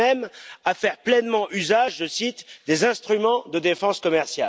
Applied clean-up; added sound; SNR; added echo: none; none; none; none.